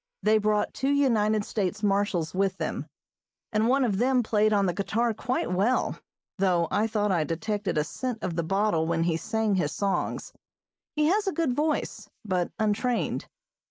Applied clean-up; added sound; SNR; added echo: neural mask model Resemble Enhance denoiser.